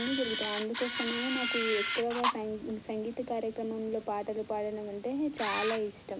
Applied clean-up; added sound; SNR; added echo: none; Camera; -3 dB; none.